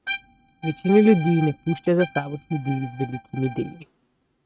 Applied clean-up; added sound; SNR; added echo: neural mask model RNNoise.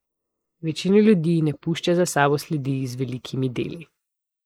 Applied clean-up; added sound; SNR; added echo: neural mask model Resemble Enhance denoiser.